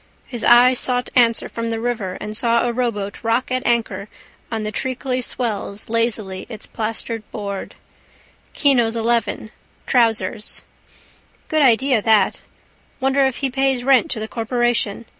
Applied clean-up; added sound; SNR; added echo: none; none; none; none.